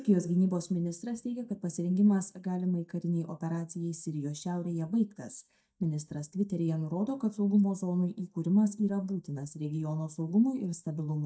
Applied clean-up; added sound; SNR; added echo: neural mask model DeepFilterNet 3.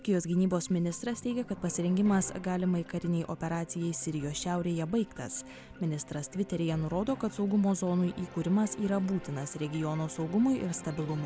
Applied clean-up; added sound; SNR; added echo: none; none; none; none.